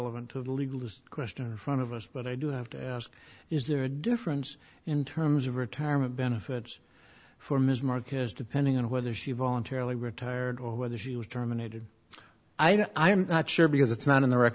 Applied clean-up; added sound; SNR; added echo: none; none; none; none.